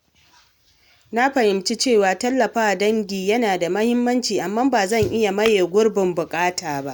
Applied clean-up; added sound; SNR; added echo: none; Tap / Glass; 15 dB; none.